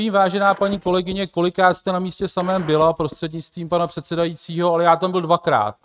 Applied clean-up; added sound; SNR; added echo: neural mask model RNNoise.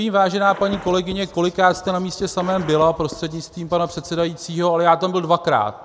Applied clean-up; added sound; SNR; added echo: none; Writing + Gunshot, gunfire; 18 dB; none.